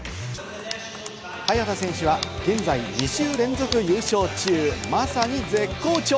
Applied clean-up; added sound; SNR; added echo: none; none; none; none.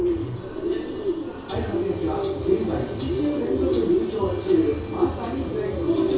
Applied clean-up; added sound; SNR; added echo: none; Bird; 2 dB; reverberation time 0.6 s.